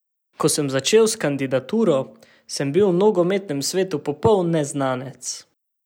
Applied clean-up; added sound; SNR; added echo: none; none; none; none.